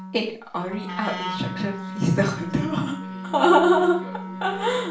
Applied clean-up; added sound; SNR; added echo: none; Wind instrument, woodwind instrument; 10 dB; reverberation time 0.4 s.